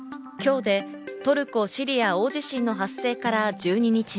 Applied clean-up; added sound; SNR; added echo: none; none; none; none.